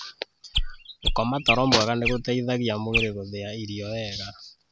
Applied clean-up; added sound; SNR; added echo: none; Chirp, tweet; 2 dB; none.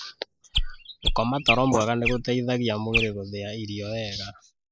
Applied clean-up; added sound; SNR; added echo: neural mask model Resemble Enhance denoiser.